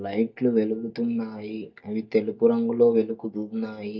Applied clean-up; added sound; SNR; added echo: neural mask model DeepFilterNet 3.